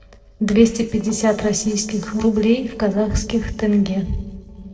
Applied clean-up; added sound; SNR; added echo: neural separator model SepFormer DNS4.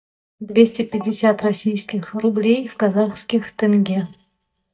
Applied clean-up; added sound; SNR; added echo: neural mask model DeepFilterNet 3.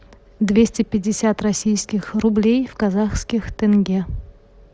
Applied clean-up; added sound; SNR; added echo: none; none; none; none.